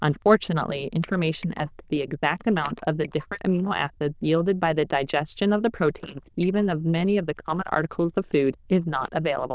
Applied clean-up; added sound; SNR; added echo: neural diffusion model UNIVERSE++.